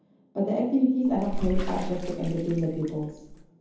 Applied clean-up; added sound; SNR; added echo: none; Bathtub (filling or washing) / Water / Splash, splatter; 4 dB; reverberation time 0.9 s.